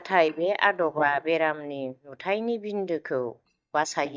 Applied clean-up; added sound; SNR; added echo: neural mask model DeepFilterNet 3.